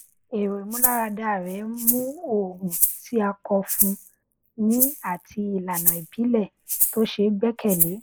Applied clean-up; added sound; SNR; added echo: neural mask model Resemble Enhance denoiser.